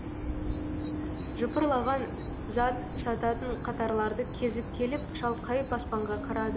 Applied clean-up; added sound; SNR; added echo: none; Bird vocalization, bird call, bird song; 4 dB; none.